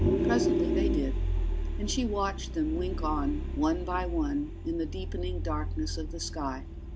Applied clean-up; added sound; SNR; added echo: none; Vehicle; -2 dB; none.